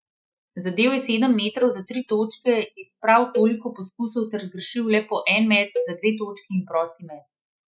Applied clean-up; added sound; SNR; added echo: classical method spectral subtraction.